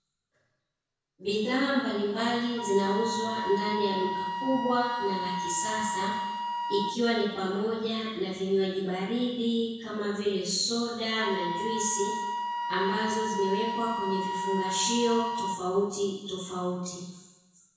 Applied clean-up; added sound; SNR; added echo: none; Wind instrument, woodwind instrument; 5 dB; reverberation time 1.0 s.